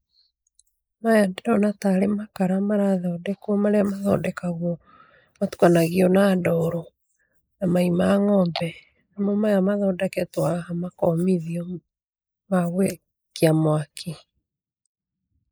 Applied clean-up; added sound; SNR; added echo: neural mask model Resemble Enhance denoiser.